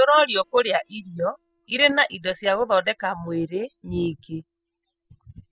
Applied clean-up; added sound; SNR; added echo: classical method spectral subtraction.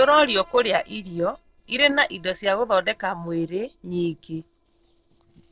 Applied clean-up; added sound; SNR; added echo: neural separator model SepFormer DNS4.